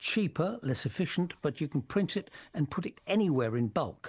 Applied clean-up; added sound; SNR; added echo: neural mask model Resemble Enhance denoiser.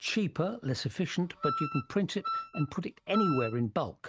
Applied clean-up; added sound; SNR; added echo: neural mask model RNNoise.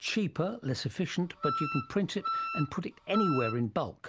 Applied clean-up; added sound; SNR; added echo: none; Wind instrument, woodwind instrument; 3 dB; none.